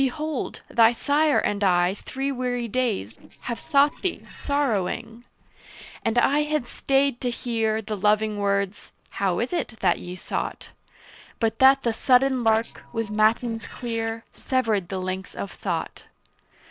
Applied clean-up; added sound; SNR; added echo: neural separator model SepFormer DNS4.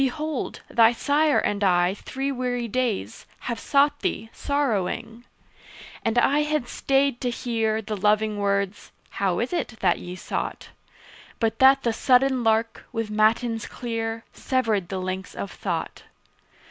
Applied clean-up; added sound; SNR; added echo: none; none; none; none.